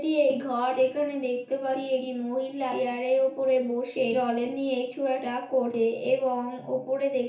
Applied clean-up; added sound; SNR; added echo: none; none; none; reverberation time 0.7 s.